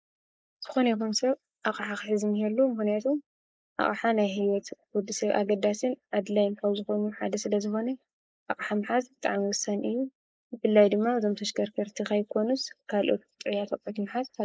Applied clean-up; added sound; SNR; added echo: neural mask model Resemble Enhance denoiser.